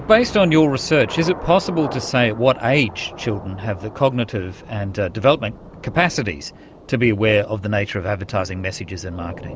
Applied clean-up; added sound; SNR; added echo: none; Thunder / Rain; 16 dB; none.